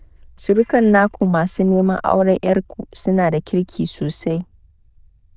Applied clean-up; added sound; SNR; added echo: neural diffusion model UNIVERSE++.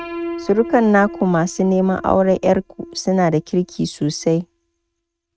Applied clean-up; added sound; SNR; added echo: neural mask model RNNoise.